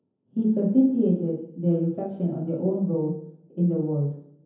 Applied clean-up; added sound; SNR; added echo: none; none; none; reverberation time 0.7 s.